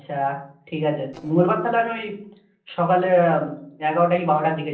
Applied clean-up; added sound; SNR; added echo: neural separator model SepFormer DNS4.